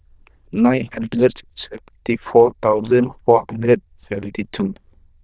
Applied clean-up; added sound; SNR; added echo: neural diffusion model UNIVERSE++.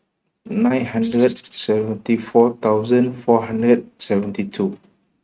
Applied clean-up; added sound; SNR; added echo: neural mask model RNNoise.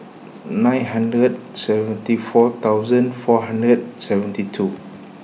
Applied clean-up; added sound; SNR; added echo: none; none; none; none.